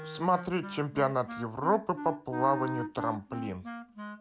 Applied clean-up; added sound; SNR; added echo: none; Wind instrument, woodwind instrument; 8 dB; none.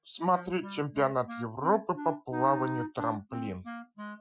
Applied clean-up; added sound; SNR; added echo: classical method Wiener filter.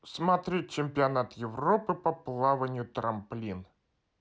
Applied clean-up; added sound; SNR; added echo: none; none; none; none.